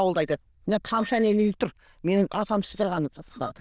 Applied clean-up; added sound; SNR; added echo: neural diffusion model UNIVERSE++.